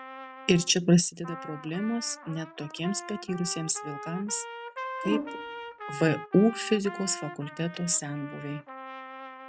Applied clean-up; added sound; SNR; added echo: none; Brass instrument + Trumpet; 11 dB; none.